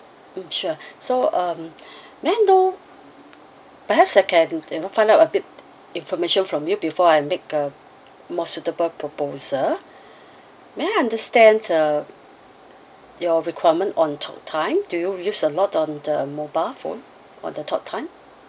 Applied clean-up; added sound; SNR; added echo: none; none; none; none.